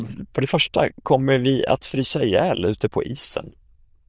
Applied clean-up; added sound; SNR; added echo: neural diffusion model UNIVERSE++.